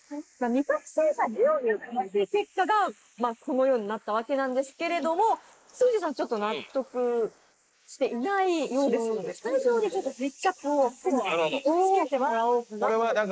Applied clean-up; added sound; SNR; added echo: neural mask model Resemble Enhance denoiser.